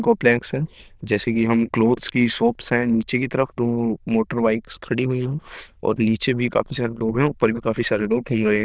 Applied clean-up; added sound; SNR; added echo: neural diffusion model UNIVERSE++.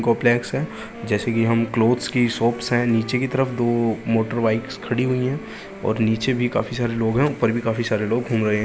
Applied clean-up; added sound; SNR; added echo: none; Wind instrument, woodwind instrument; 19 dB; none.